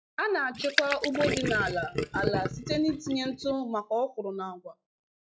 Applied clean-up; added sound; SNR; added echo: classical method log-MMSE.